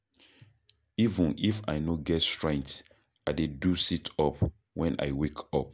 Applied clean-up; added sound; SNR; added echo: none; none; none; none.